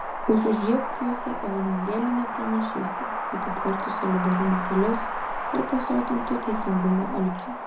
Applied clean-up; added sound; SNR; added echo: none; Wind; 4 dB; reverberation time 0.4 s.